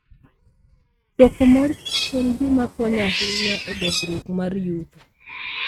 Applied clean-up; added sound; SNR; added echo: neural mask model RNNoise.